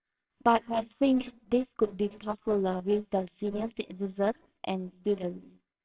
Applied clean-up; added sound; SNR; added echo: neural separator model SepFormer WHAMR!.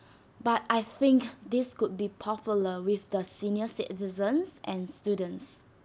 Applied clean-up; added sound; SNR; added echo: none; none; none; none.